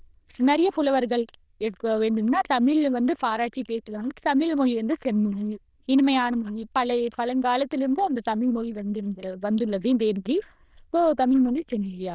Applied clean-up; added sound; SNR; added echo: neural diffusion model UNIVERSE++.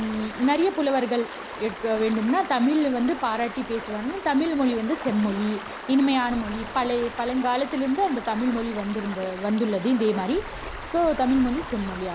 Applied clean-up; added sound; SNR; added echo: none; Stream; 12 dB; none.